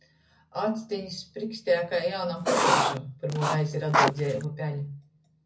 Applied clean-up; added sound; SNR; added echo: none; Writing; -4 dB; reverberation time 0.4 s.